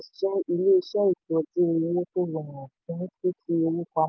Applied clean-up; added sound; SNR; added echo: none; none; none; none.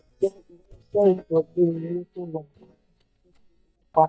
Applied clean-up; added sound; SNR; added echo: neural mask model DeepFilterNet 3.